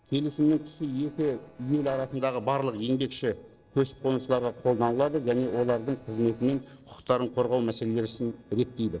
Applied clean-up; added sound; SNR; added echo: neural separator model SepFormer DNS4.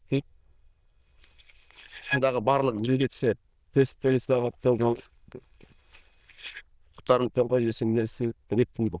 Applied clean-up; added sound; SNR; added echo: neural diffusion model UNIVERSE++.